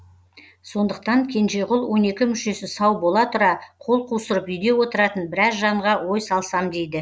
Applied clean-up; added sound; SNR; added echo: none; none; none; none.